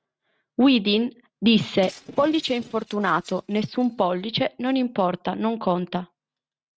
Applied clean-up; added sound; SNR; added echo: neural mask model RNNoise.